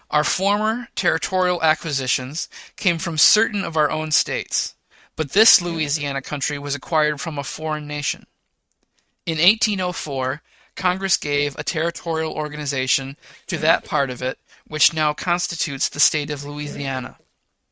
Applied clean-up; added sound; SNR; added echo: neural mask model RNNoise.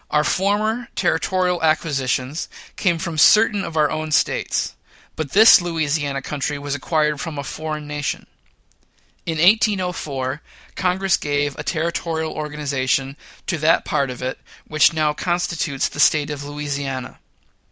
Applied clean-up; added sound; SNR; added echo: none; none; none; none.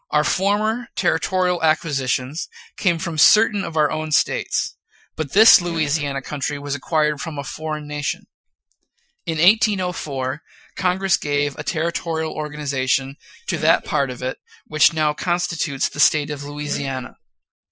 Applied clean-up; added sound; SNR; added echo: classical method Wiener filter.